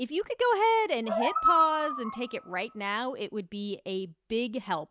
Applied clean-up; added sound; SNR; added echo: none; Animal; 1 dB; none.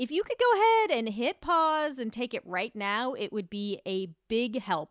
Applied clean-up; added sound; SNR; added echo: none; none; none; none.